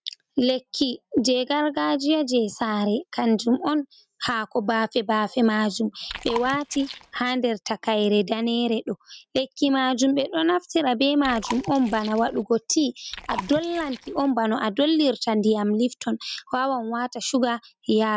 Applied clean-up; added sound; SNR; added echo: neural mask model RNNoise.